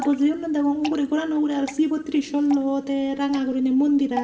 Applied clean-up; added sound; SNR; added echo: none; Drip / Water; 17 dB; reverberation time 1.6 s.